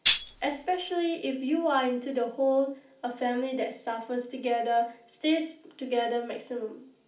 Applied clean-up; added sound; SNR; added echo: none; Tambourine; 2 dB; reverberation time 0.4 s.